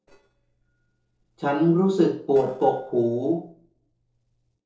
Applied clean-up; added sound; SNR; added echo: neural separator model SepFormer DNS4.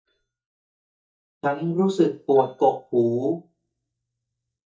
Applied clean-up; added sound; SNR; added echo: neural mask model DeepFilterNet 3.